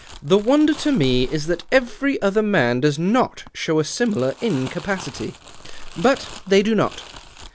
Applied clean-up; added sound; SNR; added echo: none; Crumpling, crinkling; 15 dB; none.